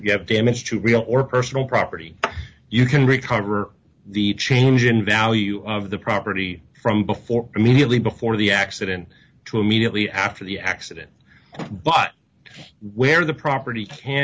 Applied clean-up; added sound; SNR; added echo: none; none; none; none.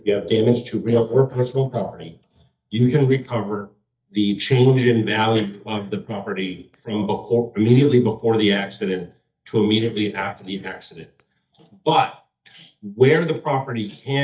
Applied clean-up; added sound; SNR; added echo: neural mask model DeepFilterNet 3.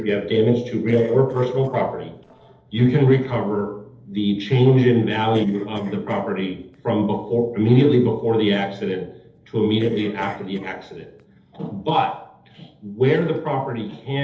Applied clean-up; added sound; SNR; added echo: neural separator model SepFormer DNS4.